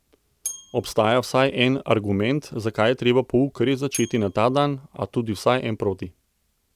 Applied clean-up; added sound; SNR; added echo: none; Bell; 16 dB; none.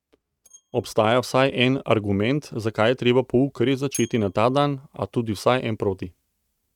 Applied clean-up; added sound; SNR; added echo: neural mask model RNNoise.